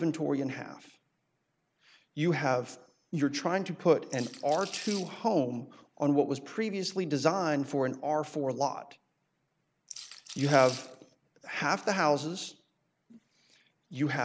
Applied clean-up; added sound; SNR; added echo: none; Rattle / Rattle (instrument); 13 dB; none.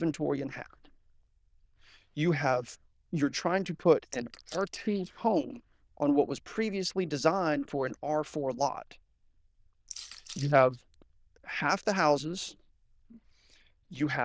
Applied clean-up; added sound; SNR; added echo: neural diffusion model UNIVERSE++.